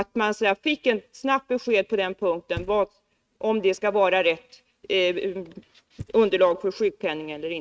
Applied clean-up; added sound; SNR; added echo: neural mask model RNNoise.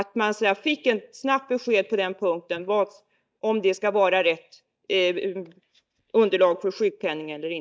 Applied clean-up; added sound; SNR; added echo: neural mask model DeepFilterNet 3.